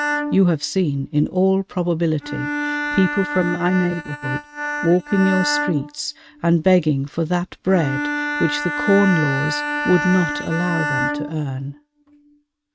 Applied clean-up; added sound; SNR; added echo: neural mask model RNNoise.